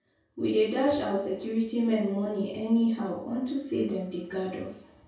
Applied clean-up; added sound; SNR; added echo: none; none; none; reverberation time 0.6 s.